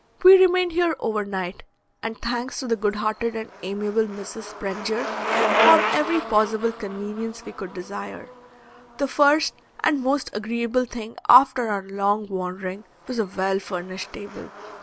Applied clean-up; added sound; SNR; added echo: none; Bicycle; 8 dB; none.